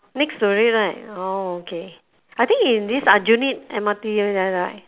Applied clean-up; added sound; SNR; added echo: none; none; none; none.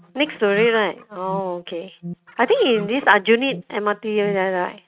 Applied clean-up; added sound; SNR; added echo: neural mask model RNNoise.